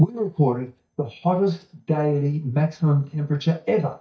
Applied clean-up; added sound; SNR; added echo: neural mask model DeepFilterNet 3.